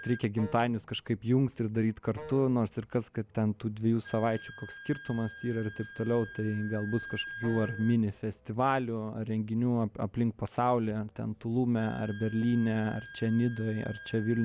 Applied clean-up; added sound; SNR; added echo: none; Wind instrument, woodwind instrument + Wind instrument, woodwind instrument; 17 dB; none.